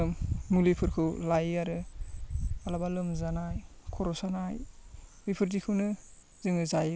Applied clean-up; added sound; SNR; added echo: none; none; none; none.